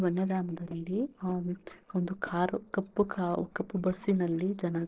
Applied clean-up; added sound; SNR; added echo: neural separator model SepFormer DNS4.